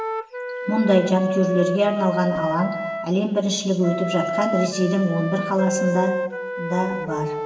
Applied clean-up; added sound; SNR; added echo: none; Wind instrument, woodwind instrument; 5 dB; reverberation time 1.1 s.